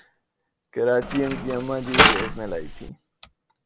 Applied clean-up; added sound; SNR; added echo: none; Mechanisms; -5 dB; none.